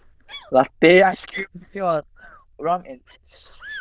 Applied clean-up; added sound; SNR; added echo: neural diffusion model UNIVERSE++.